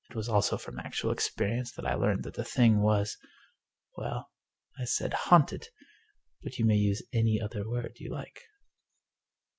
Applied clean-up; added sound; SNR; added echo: none; none; none; none.